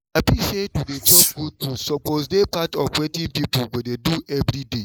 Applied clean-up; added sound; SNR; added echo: neural mask model Resemble Enhance denoiser.